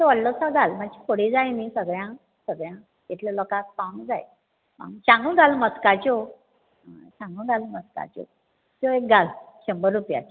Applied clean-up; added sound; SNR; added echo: none; none; none; none.